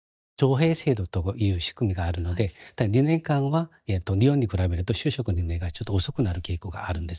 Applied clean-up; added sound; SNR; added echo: neural mask model DeepFilterNet 3.